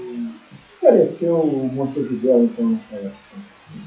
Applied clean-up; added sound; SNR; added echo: classical method log-MMSE.